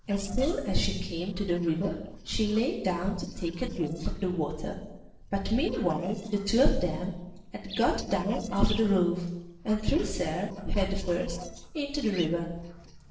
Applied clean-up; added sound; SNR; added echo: neural separator model SepFormer DNS4.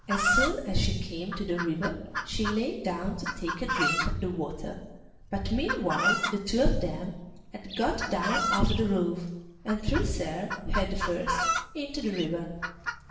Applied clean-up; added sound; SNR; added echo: none; Chicken, rooster; 4 dB; reverberation time 0.9 s.